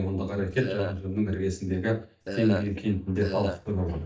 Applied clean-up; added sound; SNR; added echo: neural mask model DeepFilterNet 3.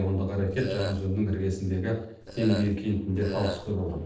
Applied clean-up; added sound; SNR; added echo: neural separator model SepFormer DNS4.